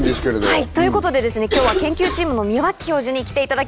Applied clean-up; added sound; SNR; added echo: none; Cough; 8 dB; none.